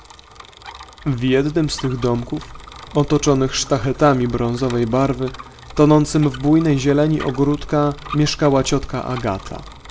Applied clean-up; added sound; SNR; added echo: none; Bicycle; 19 dB; reverberation time 0.5 s.